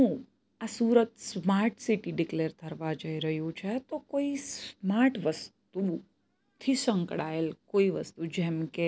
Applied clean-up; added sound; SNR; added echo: none; none; none; none.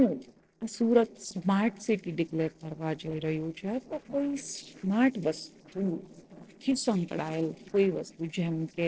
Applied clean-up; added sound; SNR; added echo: neural separator model SepFormer DNS4.